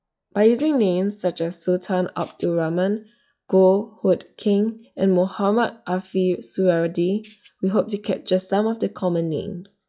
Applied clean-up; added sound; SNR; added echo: classical method log-MMSE.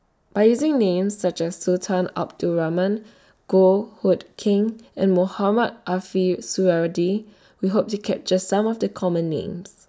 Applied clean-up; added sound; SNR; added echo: none; none; none; none.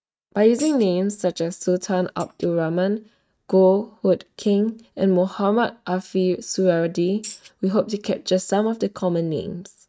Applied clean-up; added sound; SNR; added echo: neural mask model RNNoise.